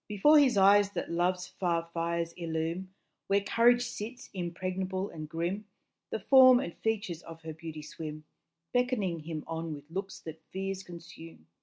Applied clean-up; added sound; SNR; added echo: none; none; none; none.